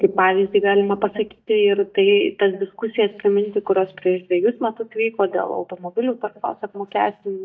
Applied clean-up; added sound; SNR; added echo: neural mask model DeepFilterNet 3.